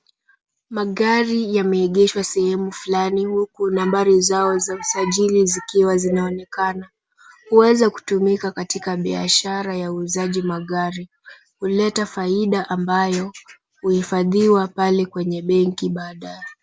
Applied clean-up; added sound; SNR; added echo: none; none; none; none.